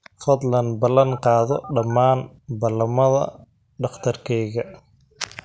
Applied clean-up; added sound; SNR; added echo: none; Telephone; 17 dB; none.